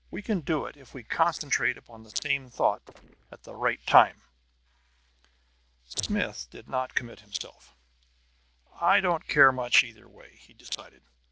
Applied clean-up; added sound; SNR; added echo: neural separator model SepFormer DNS4.